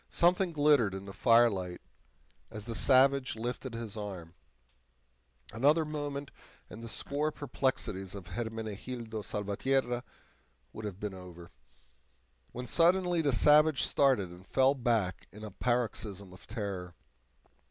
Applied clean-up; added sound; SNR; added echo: none; none; none; none.